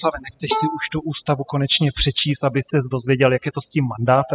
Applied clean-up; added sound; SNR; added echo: classical method spectral subtraction.